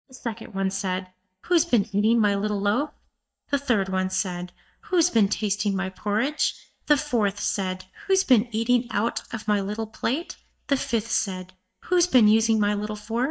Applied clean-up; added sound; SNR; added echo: neural mask model DeepFilterNet 3.